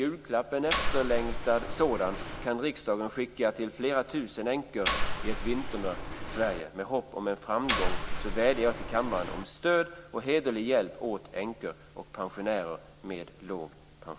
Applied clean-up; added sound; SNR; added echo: none; Mechanisms; -1 dB; none.